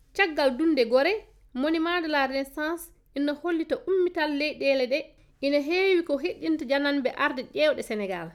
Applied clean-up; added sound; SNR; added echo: none; none; none; none.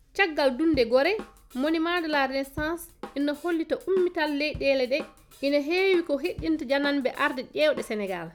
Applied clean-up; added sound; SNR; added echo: none; Drum / Drum kit; 19 dB; none.